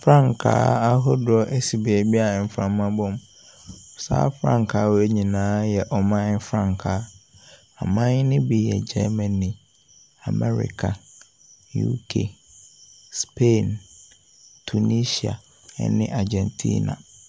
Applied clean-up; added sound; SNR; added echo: none; none; none; none.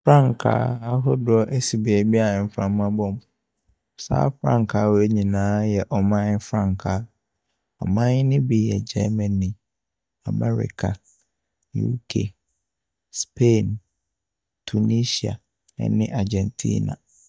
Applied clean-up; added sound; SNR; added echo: neural mask model DeepFilterNet 3.